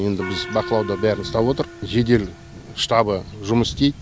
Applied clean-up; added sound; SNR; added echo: none; Gong; 15 dB; none.